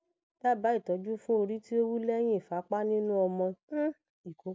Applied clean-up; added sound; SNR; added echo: none; none; none; none.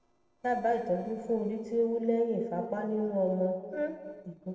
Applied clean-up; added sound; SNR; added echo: neural separator model SepFormer DNS4.